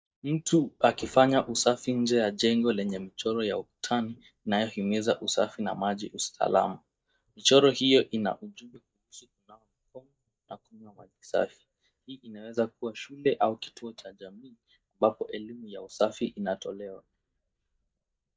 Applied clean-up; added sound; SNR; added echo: neural mask model DeepFilterNet 3.